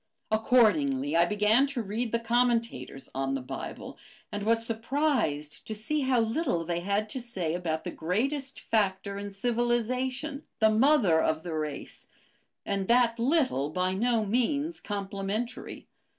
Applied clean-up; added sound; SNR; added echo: none; none; none; none.